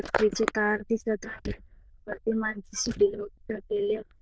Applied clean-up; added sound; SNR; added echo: neural diffusion model UNIVERSE++.